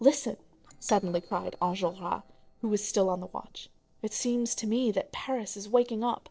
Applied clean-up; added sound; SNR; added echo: neural separator model SepFormer DNS4.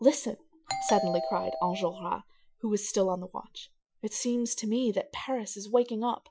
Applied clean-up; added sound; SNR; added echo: classical method Wiener filter.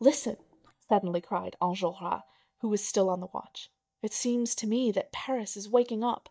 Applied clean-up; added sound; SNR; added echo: neural mask model DeepFilterNet 3.